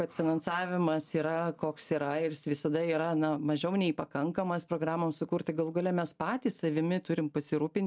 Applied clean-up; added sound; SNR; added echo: none; none; none; none.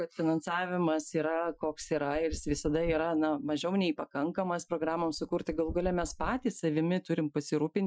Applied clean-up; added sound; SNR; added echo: classical method Wiener filter.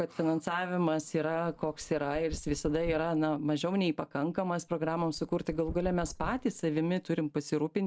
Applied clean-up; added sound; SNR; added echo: none; Dog; 15 dB; none.